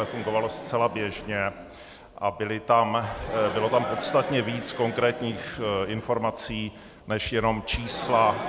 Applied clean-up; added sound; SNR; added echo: none; Crowd; 11 dB; none.